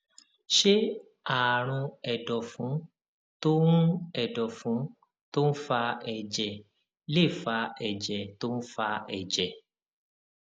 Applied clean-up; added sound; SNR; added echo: none; none; none; none.